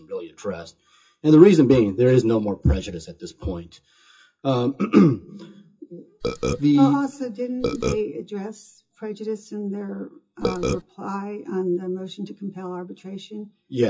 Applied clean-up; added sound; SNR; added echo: classical method WPE with log-MMSE.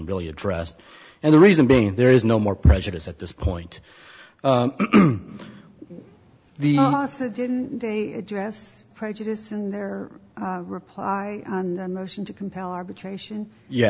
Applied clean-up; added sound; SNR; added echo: none; none; none; none.